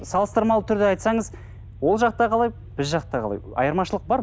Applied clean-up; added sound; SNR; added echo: none; Engine starting / Car; 17 dB; none.